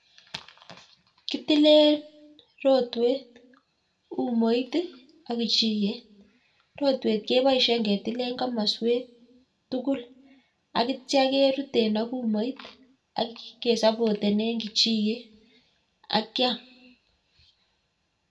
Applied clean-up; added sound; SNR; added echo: none; none; none; reverberation time 0.3 s.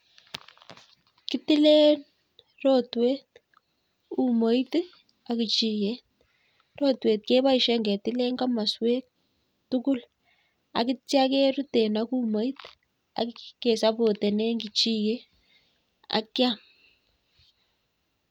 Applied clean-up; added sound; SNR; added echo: none; none; none; none.